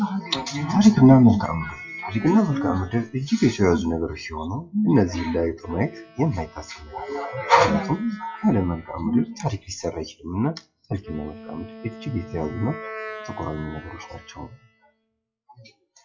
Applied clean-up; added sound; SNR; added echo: classical method WPE with log-MMSE.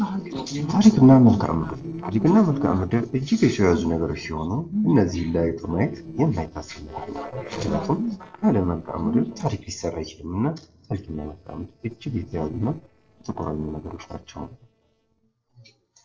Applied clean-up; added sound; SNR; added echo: neural separator model SepFormer DNS4.